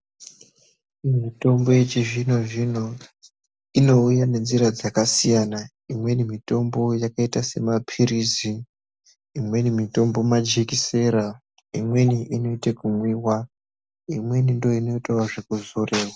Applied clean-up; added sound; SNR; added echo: none; none; none; none.